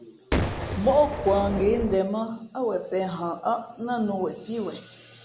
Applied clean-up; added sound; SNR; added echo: none; Boom; 3 dB; none.